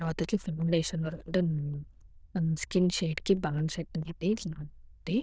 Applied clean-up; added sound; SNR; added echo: neural diffusion model UNIVERSE++.